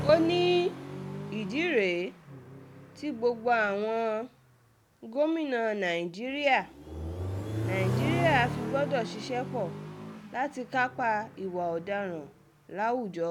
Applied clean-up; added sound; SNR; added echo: none; Accelerating, revving, vroom; 7 dB; none.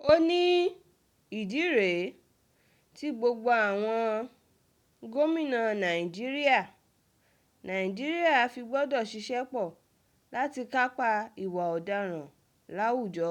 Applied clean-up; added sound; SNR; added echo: none; none; none; none.